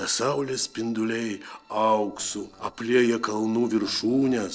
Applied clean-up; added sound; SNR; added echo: neural separator model SepFormer DNS4.